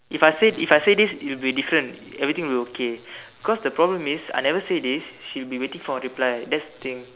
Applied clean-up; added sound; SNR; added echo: none; none; none; none.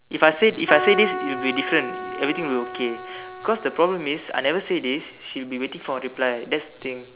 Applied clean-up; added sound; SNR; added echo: none; Keyboard (musical); 7 dB; none.